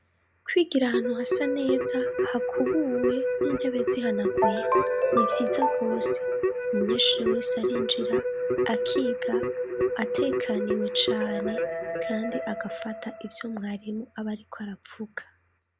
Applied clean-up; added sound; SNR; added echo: none; Keyboard (musical) + Ringtone; -3 dB; none.